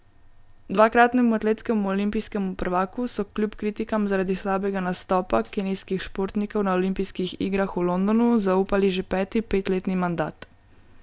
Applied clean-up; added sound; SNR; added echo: none; none; none; none.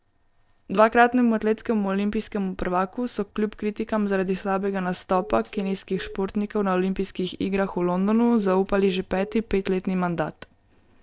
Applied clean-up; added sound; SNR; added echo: neural separator model SepFormer DNS4.